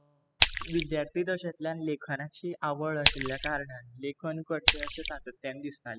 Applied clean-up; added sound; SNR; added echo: classical method spectral subtraction.